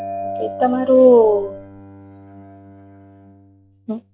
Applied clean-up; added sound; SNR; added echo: classical method log-MMSE.